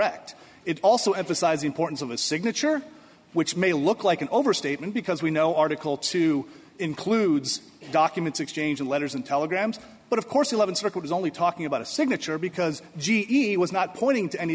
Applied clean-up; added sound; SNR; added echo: none; none; none; none.